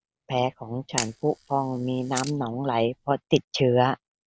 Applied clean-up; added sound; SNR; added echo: none; Camera; 13 dB; none.